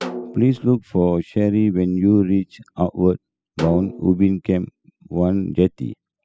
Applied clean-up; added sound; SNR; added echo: classical method spectral subtraction.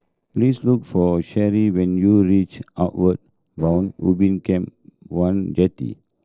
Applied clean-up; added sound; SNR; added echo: neural separator model SepFormer DNS4.